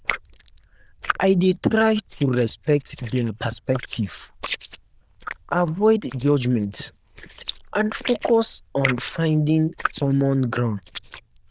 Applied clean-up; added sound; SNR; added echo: neural diffusion model UNIVERSE++.